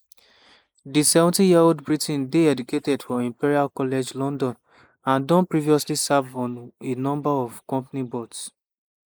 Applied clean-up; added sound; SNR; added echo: neural mask model Resemble Enhance denoiser.